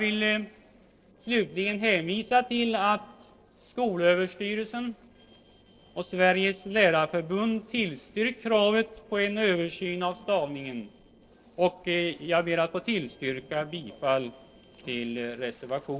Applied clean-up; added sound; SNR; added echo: neural separator model SepFormer DNS4.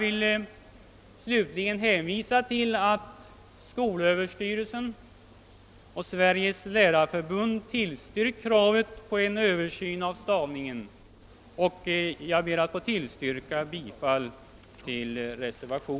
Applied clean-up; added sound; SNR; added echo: none; none; none; none.